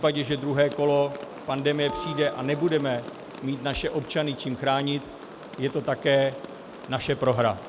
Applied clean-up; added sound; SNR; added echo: none; Rain + Bell; 14 dB; none.